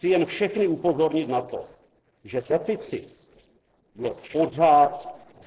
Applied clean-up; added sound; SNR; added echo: neural separator model SepFormer DNS4.